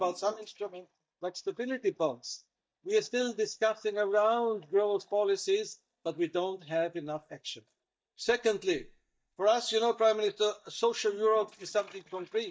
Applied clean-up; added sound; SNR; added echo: neural mask model DeepFilterNet 3.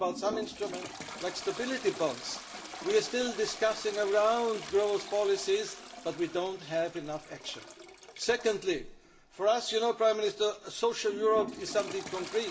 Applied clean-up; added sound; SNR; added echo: none; Toilet flush; 13 dB; reverberation time 0.4 s.